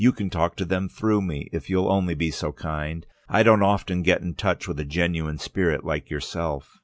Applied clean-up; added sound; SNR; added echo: none; none; none; none.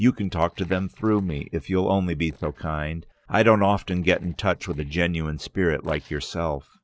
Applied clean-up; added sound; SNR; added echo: neural separator model SepFormer DNS4.